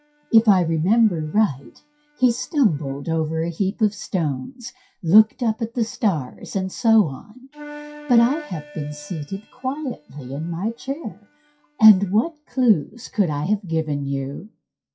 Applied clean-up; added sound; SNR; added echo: classical method WPE with log-MMSE.